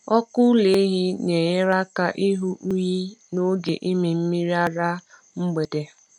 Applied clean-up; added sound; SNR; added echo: none; none; none; none.